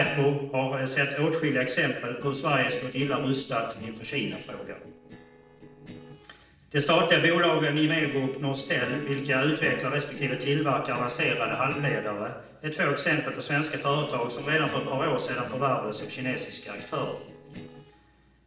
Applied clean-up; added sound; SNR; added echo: neural separator model SepFormer DNS4.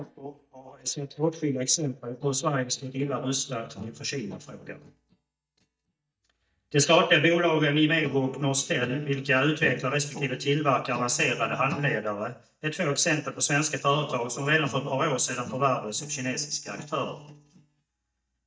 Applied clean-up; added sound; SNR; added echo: neural mask model DeepFilterNet 3.